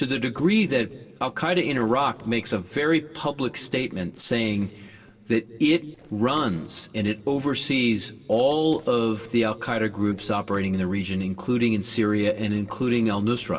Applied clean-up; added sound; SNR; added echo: neural separator model SepFormer DNS4.